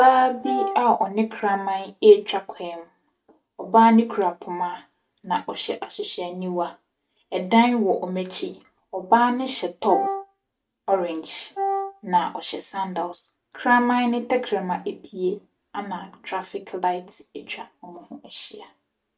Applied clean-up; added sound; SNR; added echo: neural mask model RNNoise.